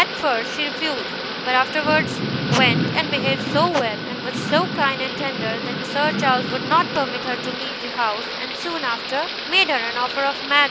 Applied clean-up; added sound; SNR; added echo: none; Thunder / Rain; 4 dB; none.